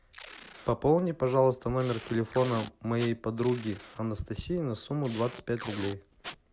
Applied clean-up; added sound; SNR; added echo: none; Packing tape, duct tape; 13 dB; none.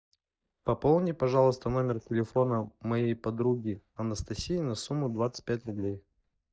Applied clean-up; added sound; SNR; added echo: neural mask model DeepFilterNet 3.